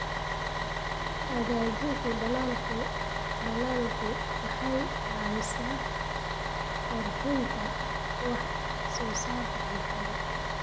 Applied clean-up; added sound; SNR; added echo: none; Bus; -4 dB; none.